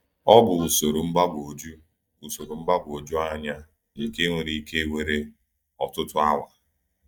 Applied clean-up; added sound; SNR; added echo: neural mask model DeepFilterNet 3.